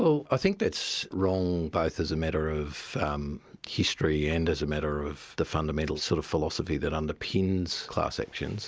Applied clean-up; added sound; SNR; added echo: none; none; none; none.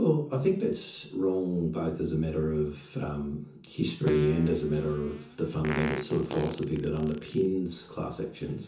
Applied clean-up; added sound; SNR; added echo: none; Fart; 11 dB; reverberation time 0.6 s.